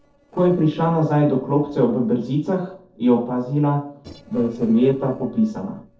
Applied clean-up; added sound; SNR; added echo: neural separator model SepFormer DNS4.